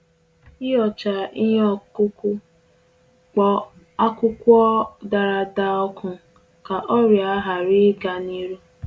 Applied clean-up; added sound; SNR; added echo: none; none; none; none.